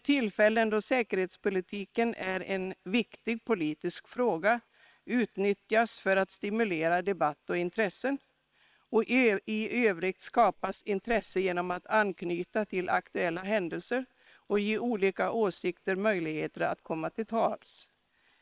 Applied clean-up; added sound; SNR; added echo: neural separator model SepFormer WHAM!.